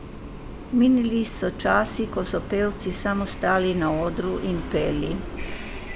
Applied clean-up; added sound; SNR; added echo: none; Train; 9 dB; none.